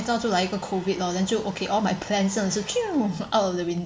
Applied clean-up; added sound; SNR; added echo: none; Domestic sounds, home sounds; 19 dB; none.